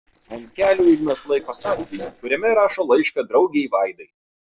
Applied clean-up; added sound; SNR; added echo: neural separator model SepFormer DNS4.